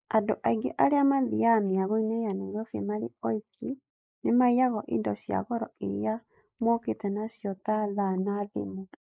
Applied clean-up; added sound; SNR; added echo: neural mask model Resemble Enhance denoiser.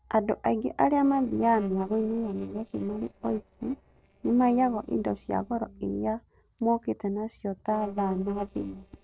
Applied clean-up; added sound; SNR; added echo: neural separator model SepFormer DNS4.